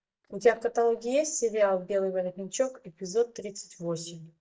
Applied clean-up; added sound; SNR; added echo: neural mask model DeepFilterNet 3.